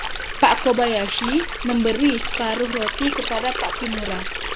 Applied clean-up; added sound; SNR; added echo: none; Stream; 4 dB; none.